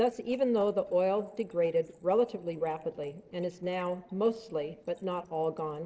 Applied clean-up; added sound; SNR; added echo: neural separator model SepFormer DNS4.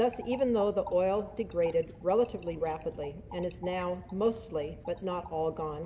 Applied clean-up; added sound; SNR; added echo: none; Trickle, dribble / Splash, splatter; 19 dB; none.